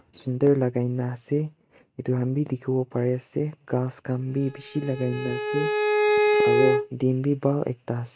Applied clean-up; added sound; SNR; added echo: neural mask model RNNoise.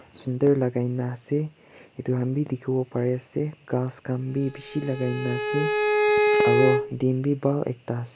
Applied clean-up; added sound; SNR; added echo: none; Bowed string instrument; -2 dB; none.